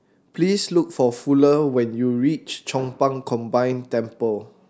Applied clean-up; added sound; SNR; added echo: none; none; none; none.